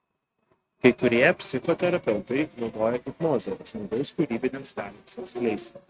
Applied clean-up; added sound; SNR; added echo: neural mask model RNNoise.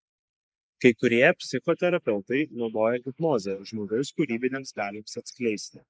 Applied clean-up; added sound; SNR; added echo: neural mask model Resemble Enhance denoiser.